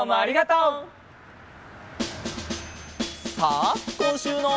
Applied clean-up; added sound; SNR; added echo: none; Car passing by; 18 dB; none.